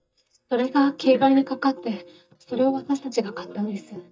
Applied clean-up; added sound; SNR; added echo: neural mask model DeepFilterNet 3.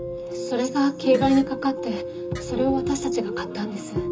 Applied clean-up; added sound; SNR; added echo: none; Fart; 17 dB; reverberation time 0.2 s.